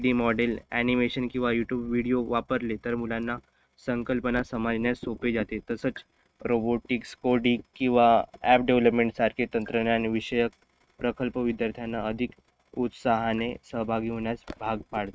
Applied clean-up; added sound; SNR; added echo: neural mask model RNNoise.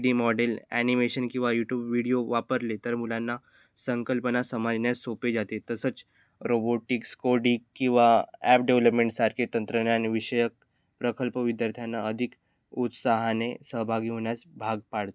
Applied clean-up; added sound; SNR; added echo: none; none; none; none.